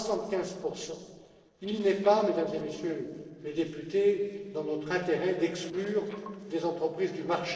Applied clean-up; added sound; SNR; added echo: neural separator model SepFormer DNS4.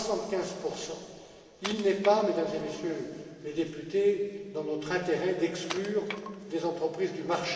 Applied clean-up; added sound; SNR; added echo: none; Wood; 13 dB; reverberation time 2.7 s.